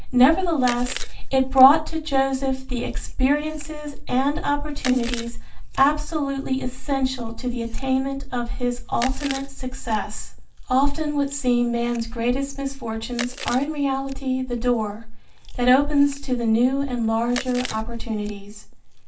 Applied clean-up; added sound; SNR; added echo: none; Chewing, mastication; 19 dB; reverberation time 0.2 s.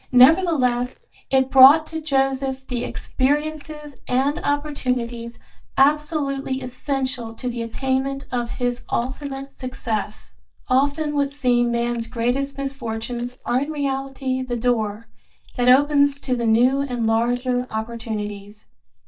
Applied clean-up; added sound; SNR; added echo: neural mask model DeepFilterNet 3.